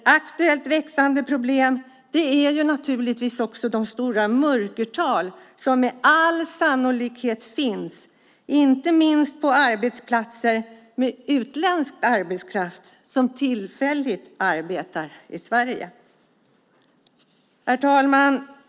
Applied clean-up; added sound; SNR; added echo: none; none; none; none.